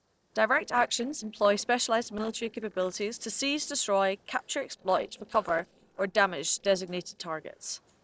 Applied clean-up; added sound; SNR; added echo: neural separator model SepFormer DNS4.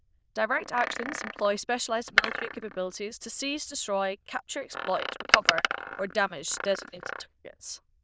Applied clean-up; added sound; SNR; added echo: neural diffusion model UNIVERSE++.